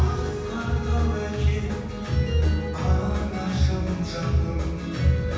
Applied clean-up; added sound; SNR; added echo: none; none; none; reverberation time 1.1 s.